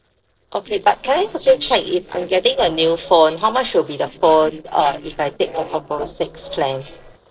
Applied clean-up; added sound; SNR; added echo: neural separator model SepFormer DNS4.